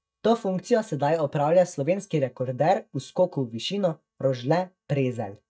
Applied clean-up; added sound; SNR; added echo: neural mask model DeepFilterNet 3.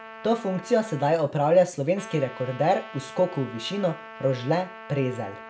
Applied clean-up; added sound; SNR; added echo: none; Trumpet; 17 dB; none.